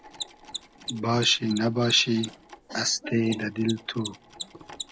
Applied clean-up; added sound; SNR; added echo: none; Mechanisms; 14 dB; none.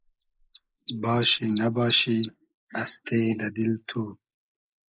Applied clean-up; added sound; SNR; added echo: neural mask model Resemble Enhance denoiser.